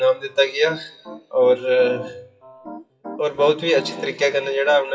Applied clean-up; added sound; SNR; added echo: classical method WPE with log-MMSE.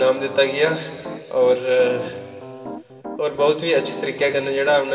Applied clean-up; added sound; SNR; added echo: none; Piano; 14 dB; reverberation time 2.5 s.